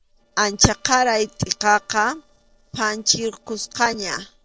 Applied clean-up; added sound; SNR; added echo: neural separator model SepFormer DNS4.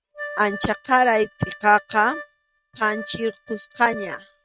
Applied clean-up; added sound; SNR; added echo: neural mask model RNNoise.